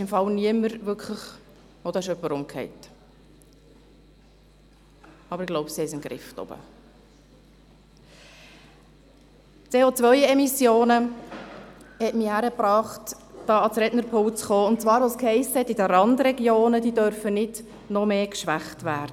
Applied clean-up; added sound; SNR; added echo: none; none; none; none.